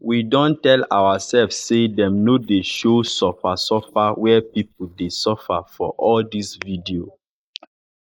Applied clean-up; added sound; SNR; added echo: neural mask model Resemble Enhance denoiser.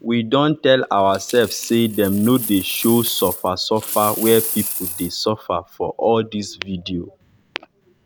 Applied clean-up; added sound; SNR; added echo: none; Coin (dropping); 11 dB; none.